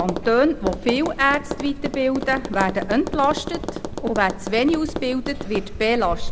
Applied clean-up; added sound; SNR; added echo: none; Tap; 7 dB; none.